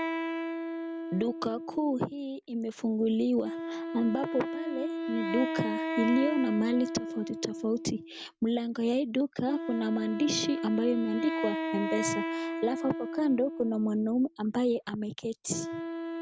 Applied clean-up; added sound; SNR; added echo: none; Wind instrument, woodwind instrument; 5 dB; none.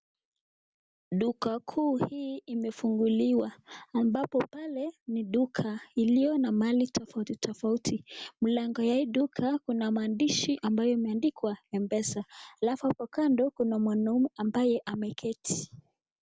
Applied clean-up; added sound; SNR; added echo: none; none; none; none.